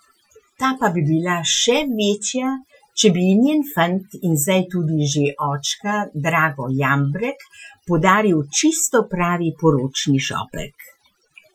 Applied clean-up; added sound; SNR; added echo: classical method Wiener filter.